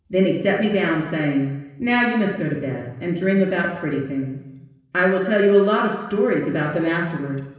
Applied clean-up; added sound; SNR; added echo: none; none; none; reverberation time 1.1 s.